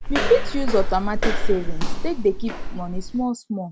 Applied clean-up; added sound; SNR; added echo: none; Walk, footsteps; -3 dB; none.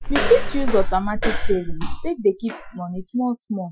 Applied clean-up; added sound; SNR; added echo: classical method Wiener filter.